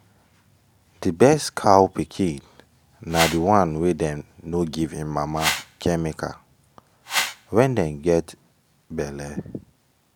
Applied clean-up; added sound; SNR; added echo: none; Whoosh, swoosh, swish; 4 dB; none.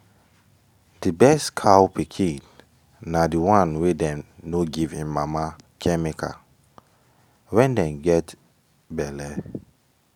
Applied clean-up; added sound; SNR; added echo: none; none; none; none.